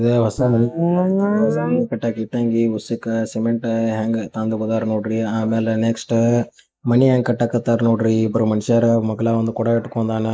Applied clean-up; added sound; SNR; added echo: neural mask model Resemble Enhance denoiser.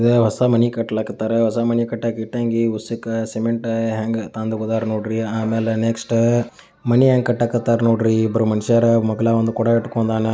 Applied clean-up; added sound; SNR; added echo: none; none; none; none.